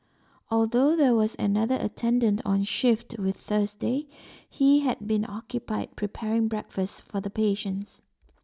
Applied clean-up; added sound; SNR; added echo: none; none; none; none.